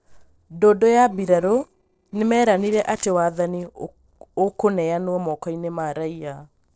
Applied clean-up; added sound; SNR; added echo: neural separator model SepFormer DNS4.